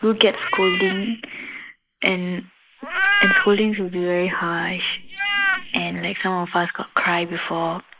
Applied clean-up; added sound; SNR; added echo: neural mask model Resemble Enhance denoiser.